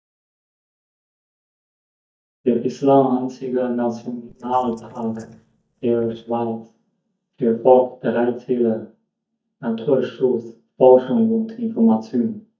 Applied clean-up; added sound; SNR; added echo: neural mask model DeepFilterNet 3.